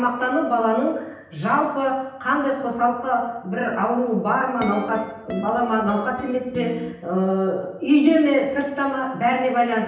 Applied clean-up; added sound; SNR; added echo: none; Guitar; 13 dB; reverberation time 0.9 s.